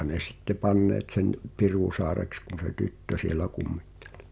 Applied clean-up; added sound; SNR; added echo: none; none; none; none.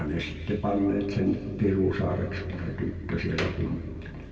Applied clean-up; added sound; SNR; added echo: none; Slam; 18 dB; reverberation time 2.2 s.